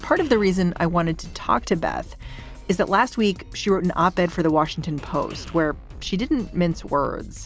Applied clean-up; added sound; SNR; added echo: none; Drum kit; 15 dB; none.